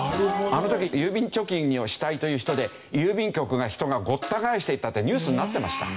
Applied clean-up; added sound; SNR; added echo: none; Snare drum; 18 dB; none.